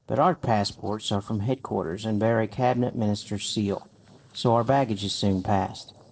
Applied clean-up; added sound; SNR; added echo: neural separator model SepFormer DNS4.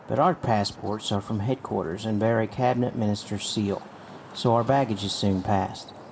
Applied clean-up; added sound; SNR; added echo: none; Traffic noise, roadway noise; 20 dB; reverberation time 2.0 s.